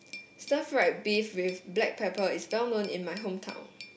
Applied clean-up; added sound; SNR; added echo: none; Glass; 19 dB; none.